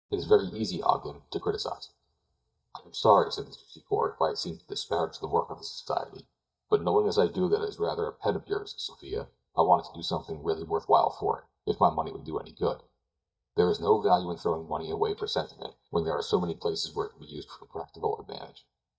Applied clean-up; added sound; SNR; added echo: neural mask model DeepFilterNet 3.